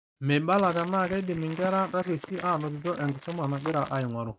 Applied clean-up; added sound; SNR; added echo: neural mask model RNNoise.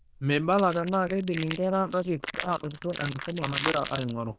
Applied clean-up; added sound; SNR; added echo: neural diffusion model UNIVERSE++.